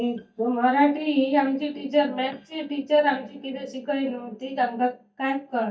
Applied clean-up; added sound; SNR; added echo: neural mask model DeepFilterNet 3.